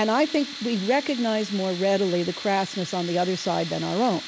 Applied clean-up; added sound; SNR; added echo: none; Tools; 12 dB; none.